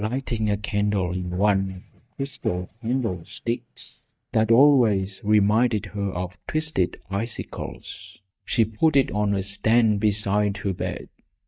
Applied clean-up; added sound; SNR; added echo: neural mask model DeepFilterNet 3.